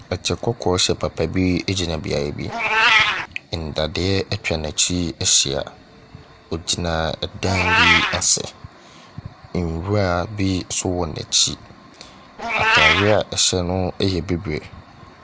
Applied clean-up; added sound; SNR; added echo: none; Meow; 3 dB; none.